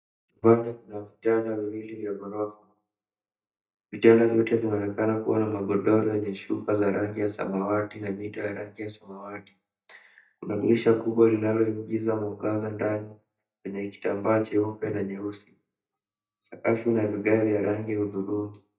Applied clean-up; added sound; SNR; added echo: neural mask model DeepFilterNet 3.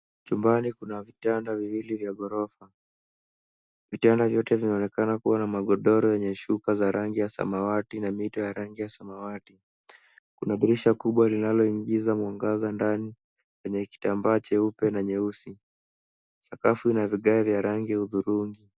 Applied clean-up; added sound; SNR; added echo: none; none; none; none.